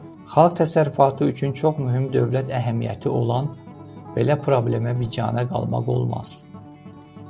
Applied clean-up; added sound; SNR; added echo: none; Acoustic guitar; 19 dB; none.